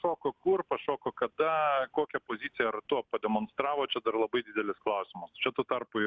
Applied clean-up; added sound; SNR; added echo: none; none; none; none.